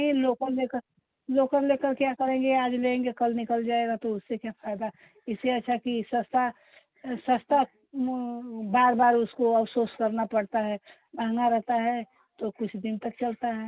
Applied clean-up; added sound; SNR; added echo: none; none; none; none.